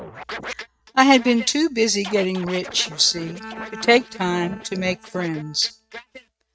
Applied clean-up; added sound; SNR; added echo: neural mask model RNNoise.